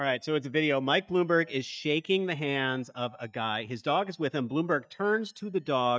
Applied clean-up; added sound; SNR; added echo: neural mask model DeepFilterNet 3.